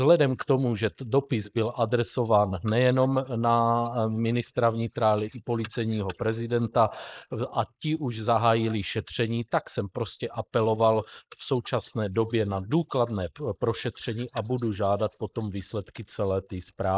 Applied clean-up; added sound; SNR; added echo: neural mask model Resemble Enhance denoiser.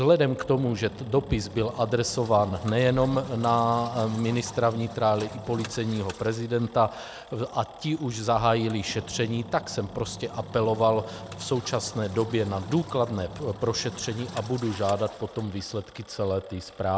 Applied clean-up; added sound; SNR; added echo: none; Engine; 16 dB; none.